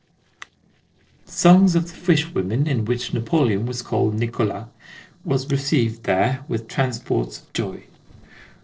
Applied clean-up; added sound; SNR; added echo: neural separator model SepFormer DNS4.